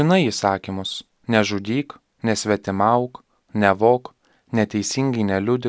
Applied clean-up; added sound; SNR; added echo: none; none; none; none.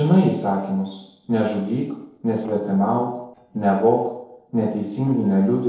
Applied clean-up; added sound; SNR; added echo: neural separator model SepFormer DNS4.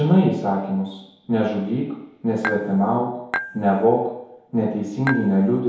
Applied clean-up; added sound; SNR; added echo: none; Dishes, pots, and pans / Chink, clink; 8 dB; reverberation time 0.9 s.